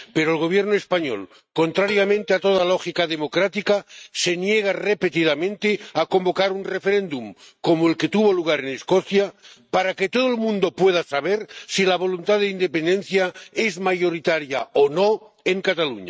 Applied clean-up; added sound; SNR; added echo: neural mask model RNNoise.